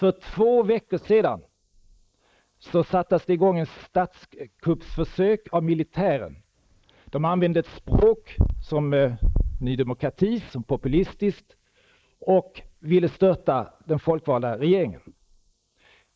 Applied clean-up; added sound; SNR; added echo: neural mask model Resemble Enhance denoiser.